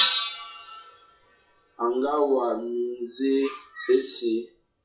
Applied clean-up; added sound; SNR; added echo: classical method WPE with log-MMSE.